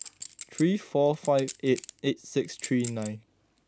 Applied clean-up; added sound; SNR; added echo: none; Chink, clink; 16 dB; none.